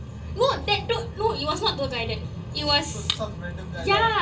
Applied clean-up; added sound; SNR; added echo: none; none; none; reverberation time 0.2 s.